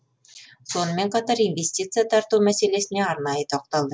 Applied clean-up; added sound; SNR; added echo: none; none; none; none.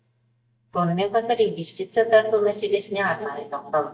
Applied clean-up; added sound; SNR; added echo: neural mask model DeepFilterNet 3.